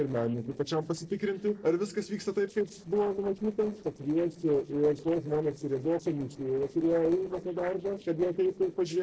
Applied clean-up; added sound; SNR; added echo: neural separator model SepFormer DNS4.